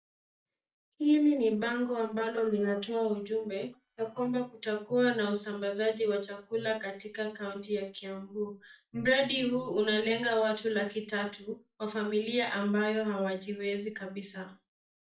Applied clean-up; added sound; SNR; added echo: neural mask model DeepFilterNet 3.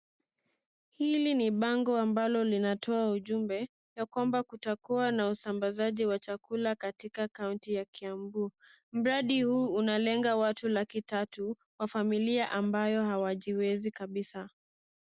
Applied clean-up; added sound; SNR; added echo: none; none; none; none.